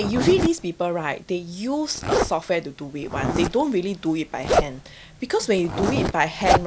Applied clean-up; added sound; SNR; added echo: none; Zipper (clothing); 2 dB; none.